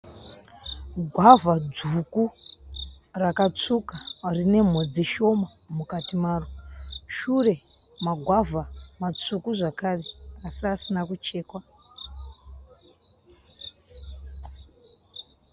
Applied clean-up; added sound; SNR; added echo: none; none; none; none.